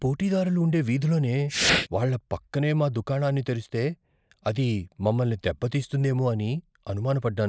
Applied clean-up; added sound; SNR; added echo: neural mask model Resemble Enhance denoiser.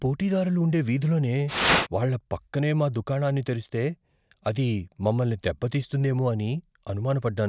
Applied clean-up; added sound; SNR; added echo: none; Fire; -4 dB; none.